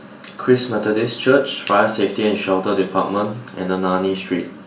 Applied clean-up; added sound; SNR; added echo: none; none; none; reverberation time 0.4 s.